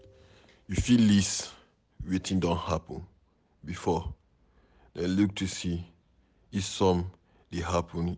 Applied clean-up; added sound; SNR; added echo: none; none; none; none.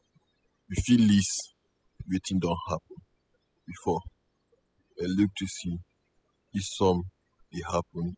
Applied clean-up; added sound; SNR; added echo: classical method spectral subtraction.